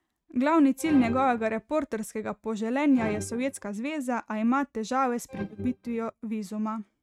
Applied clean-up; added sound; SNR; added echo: neural mask model RNNoise.